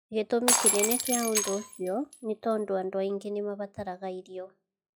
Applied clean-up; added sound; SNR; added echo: classical method log-MMSE.